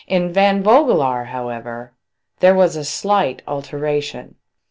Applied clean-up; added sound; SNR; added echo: none; none; none; none.